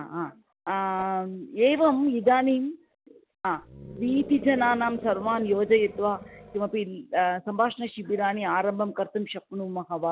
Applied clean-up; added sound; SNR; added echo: none; Animal; 14 dB; none.